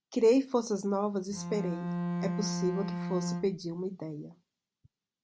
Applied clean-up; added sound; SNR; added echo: none; Bowed string instrument; 2 dB; none.